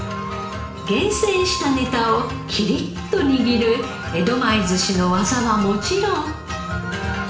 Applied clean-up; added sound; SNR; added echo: none; none; none; reverberation time 0.7 s.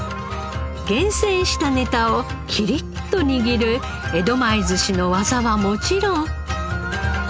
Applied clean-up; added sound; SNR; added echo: none; none; none; none.